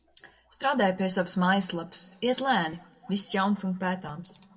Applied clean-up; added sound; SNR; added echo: none; none; none; reverberation time 1.4 s.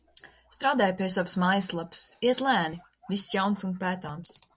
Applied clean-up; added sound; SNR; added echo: none; none; none; none.